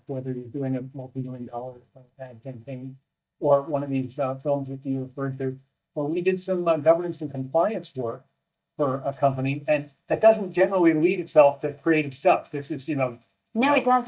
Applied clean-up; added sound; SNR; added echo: neural mask model DeepFilterNet 3.